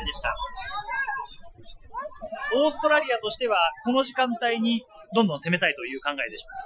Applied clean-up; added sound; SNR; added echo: classical method Wiener filter.